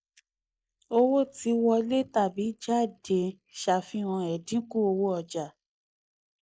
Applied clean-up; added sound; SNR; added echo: neural mask model Resemble Enhance denoiser.